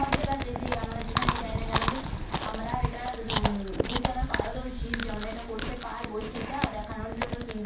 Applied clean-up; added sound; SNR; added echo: none; Chewing, mastication; -4 dB; reverberation time 0.7 s.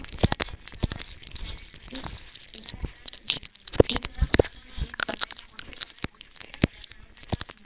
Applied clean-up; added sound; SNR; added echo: neural separator model SepFormer WHAMR!.